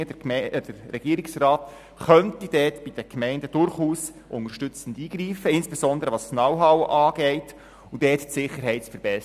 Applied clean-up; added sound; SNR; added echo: none; none; none; none.